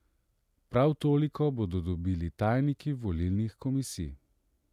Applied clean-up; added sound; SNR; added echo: none; none; none; none.